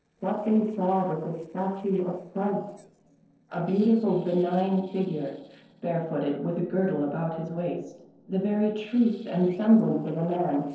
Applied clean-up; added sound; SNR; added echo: neural separator model SepFormer DNS4.